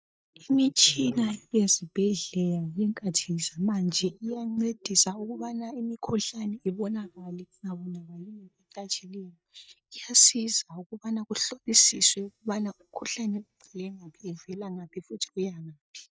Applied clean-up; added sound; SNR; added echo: neural mask model DeepFilterNet 3.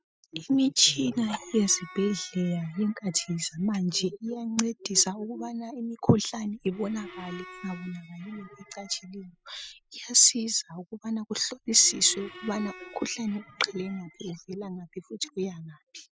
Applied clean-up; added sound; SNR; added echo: classical method spectral subtraction.